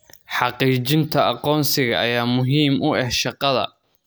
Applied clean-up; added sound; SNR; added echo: none; none; none; none.